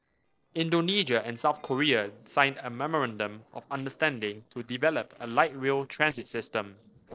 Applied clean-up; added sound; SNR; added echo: neural separator model SepFormer DNS4.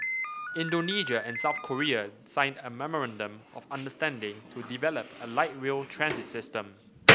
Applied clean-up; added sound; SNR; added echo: none; Slam; 0 dB; none.